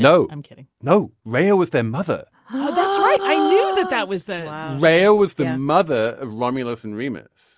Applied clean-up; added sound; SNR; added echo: none; none; none; none.